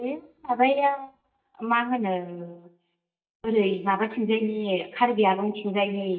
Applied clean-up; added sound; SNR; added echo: neural mask model DeepFilterNet 3.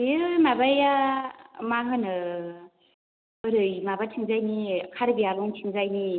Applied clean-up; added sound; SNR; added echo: none; none; none; none.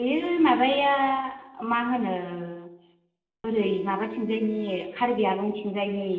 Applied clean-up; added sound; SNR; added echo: neural separator model SepFormer DNS4.